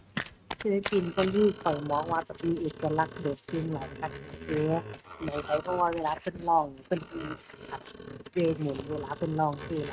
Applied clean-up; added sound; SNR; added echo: neural mask model RNNoise.